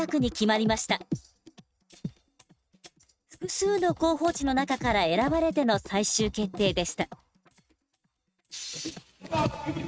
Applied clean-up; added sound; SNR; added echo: neural mask model RNNoise.